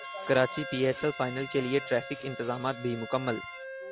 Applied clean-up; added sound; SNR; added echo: none; Bowed string instrument + Wind instrument, woodwind instrument; 11 dB; none.